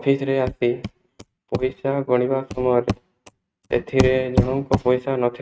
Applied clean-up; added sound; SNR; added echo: neural mask model RNNoise.